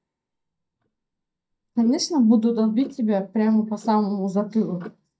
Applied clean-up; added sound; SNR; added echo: neural mask model DeepFilterNet 3.